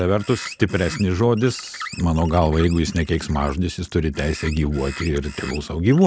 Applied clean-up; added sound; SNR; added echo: none; Bird; 18 dB; none.